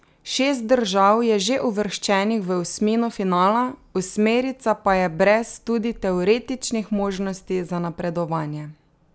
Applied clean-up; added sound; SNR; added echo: none; none; none; none.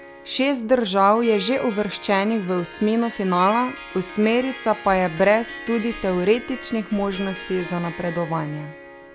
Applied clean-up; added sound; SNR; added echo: none; Harp; 14 dB; none.